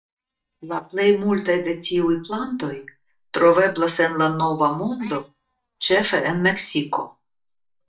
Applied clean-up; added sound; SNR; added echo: neural mask model DeepFilterNet 3.